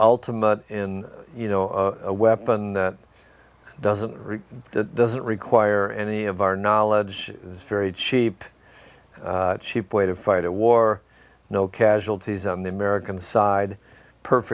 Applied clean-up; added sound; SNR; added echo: none; none; none; none.